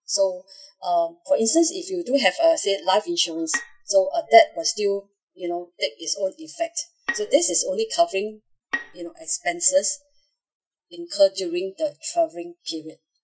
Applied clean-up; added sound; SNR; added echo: classical method Wiener filter.